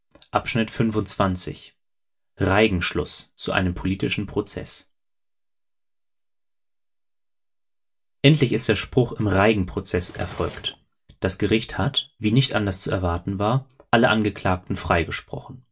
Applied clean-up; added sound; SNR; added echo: none; Drawer open or close; 17 dB; reverberation time 0.2 s.